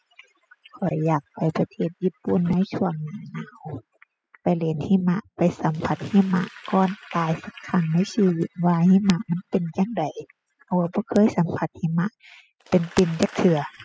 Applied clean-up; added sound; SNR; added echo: classical method spectral subtraction.